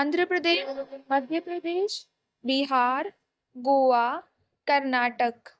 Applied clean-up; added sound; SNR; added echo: neural mask model DeepFilterNet 3.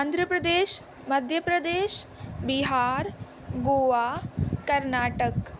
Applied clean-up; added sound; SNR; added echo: none; none; none; none.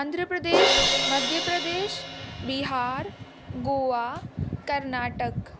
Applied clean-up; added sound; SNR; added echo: none; Crash cymbal; 0 dB; none.